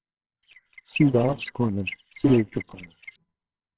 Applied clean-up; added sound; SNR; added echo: neural separator model SepFormer WHAMR!.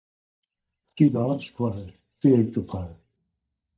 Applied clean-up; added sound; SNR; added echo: neural mask model DeepFilterNet 3.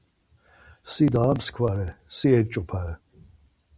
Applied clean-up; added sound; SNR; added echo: none; none; none; none.